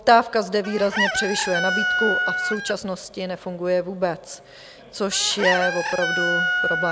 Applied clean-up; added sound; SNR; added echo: none; Chicken, rooster; 2 dB; none.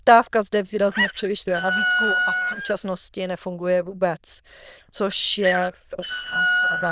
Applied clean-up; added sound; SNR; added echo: neural diffusion model UNIVERSE++.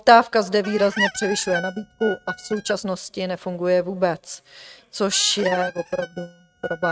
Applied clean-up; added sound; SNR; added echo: neural mask model RNNoise.